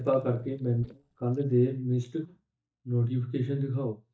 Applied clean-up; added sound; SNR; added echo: neural mask model DeepFilterNet 3.